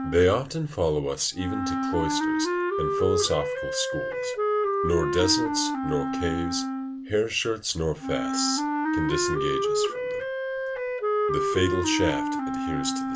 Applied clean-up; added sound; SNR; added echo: none; Wind instrument, woodwind instrument; -1 dB; none.